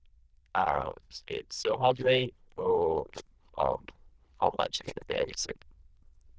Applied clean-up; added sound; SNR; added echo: neural diffusion model UNIVERSE++.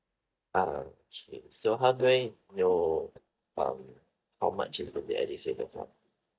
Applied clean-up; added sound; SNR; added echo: neural mask model DeepFilterNet 3.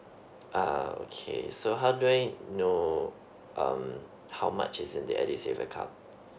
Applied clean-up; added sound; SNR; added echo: none; none; none; none.